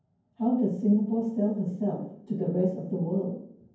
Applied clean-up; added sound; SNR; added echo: none; none; none; reverberation time 0.9 s.